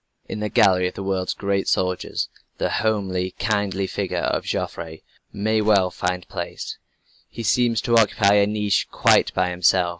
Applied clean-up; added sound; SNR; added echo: neural mask model Resemble Enhance denoiser.